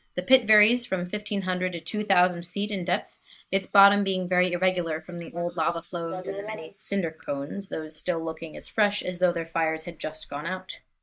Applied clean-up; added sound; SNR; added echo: neural mask model Resemble Enhance denoiser.